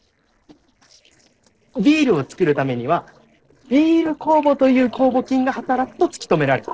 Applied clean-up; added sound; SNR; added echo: neural separator model SepFormer DNS4.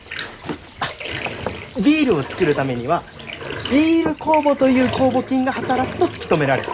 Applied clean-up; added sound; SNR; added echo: none; Bathtub (filling or washing); 11 dB; none.